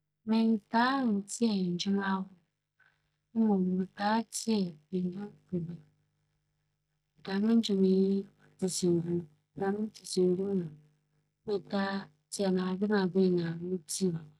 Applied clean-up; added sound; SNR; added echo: none; none; none; none.